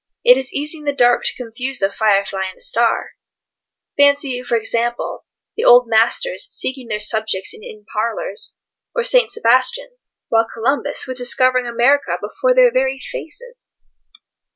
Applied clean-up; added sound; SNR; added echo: none; none; none; none.